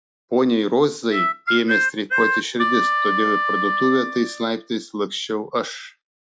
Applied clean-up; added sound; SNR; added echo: classical method log-MMSE.